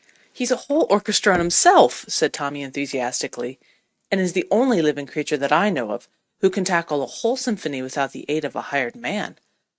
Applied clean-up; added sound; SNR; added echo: neural mask model RNNoise.